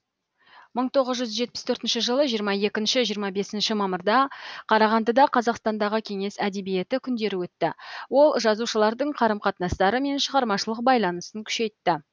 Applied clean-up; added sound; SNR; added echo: none; none; none; none.